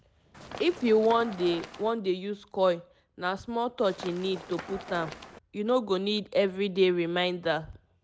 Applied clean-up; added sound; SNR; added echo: none; Run; 14 dB; none.